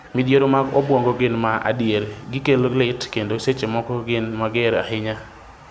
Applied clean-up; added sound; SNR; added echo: none; none; none; none.